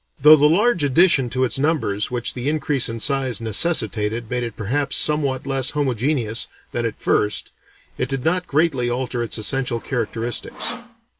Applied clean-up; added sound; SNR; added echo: none; Sawing; 18 dB; none.